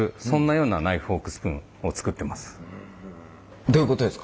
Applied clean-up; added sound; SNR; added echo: none; none; none; none.